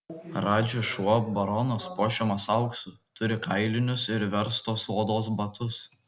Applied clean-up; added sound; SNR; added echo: none; none; none; none.